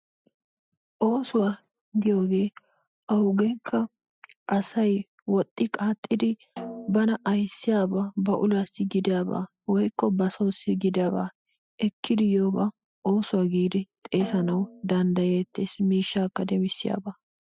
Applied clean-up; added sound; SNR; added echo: classical method spectral subtraction.